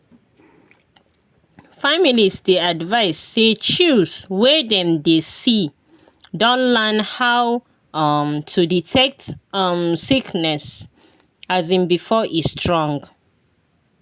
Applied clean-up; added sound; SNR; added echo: none; none; none; none.